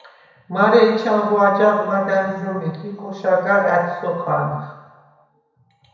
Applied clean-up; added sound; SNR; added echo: none; none; none; reverberation time 1.0 s.